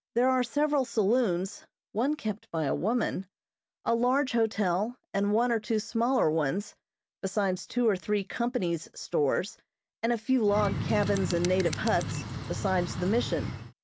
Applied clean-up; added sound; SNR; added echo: none; Bird; 5 dB; none.